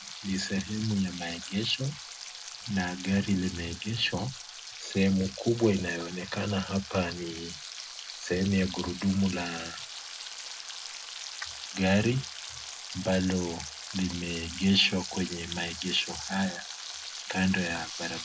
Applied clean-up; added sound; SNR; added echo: none; Frying (food); 10 dB; reverberation time 0.2 s.